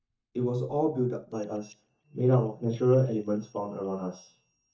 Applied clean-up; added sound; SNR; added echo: neural mask model DeepFilterNet 3.